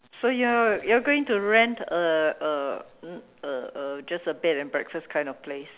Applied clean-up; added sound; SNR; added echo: none; none; none; none.